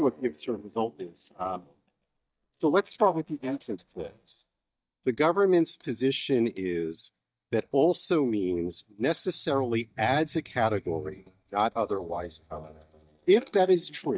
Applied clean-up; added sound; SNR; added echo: neural mask model DeepFilterNet 3.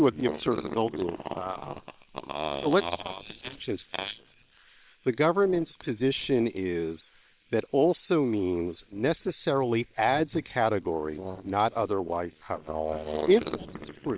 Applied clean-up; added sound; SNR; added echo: neural separator model SepFormer WHAM!.